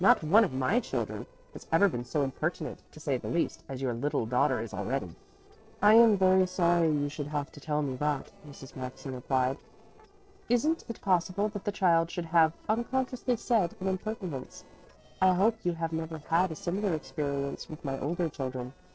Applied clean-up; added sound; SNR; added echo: neural separator model SepFormer DNS4.